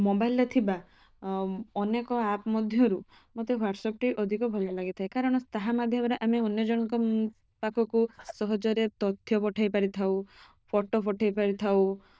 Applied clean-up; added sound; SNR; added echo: neural diffusion model UNIVERSE++.